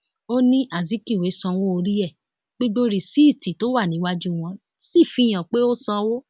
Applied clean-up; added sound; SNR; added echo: none; none; none; none.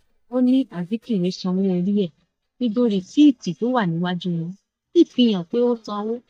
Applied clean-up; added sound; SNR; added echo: neural mask model DeepFilterNet 3.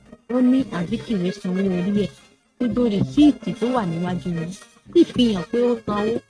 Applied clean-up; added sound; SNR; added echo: neural mask model RNNoise.